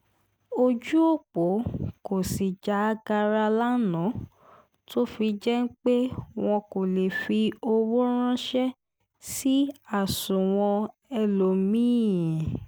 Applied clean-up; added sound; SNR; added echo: none; none; none; none.